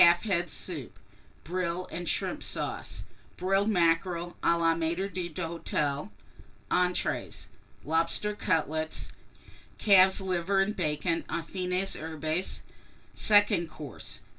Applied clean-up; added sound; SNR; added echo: none; none; none; reverberation time 0.2 s.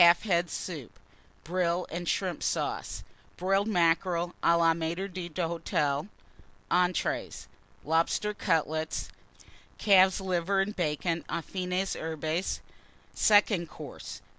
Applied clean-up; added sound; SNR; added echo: none; none; none; none.